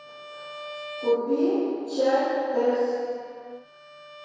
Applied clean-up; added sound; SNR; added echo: none; Bowed string instrument; 16 dB; reverberation time 2.2 s.